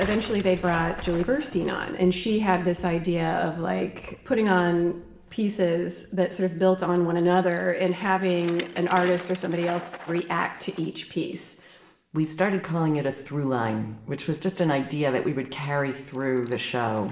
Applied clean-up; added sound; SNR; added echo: none; Bicycle; 19 dB; reverberation time 1.1 s.